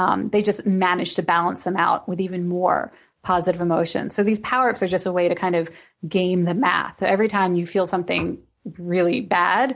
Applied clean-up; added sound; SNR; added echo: none; none; none; none.